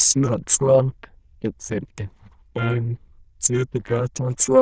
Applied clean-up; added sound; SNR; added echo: neural diffusion model UNIVERSE++.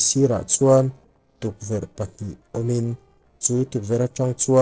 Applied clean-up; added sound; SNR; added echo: neural separator model SepFormer DNS4.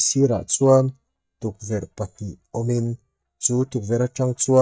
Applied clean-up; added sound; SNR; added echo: neural mask model DeepFilterNet 3.